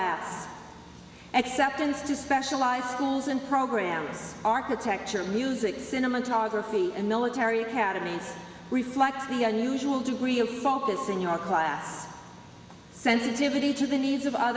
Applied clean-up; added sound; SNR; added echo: none; none; none; none.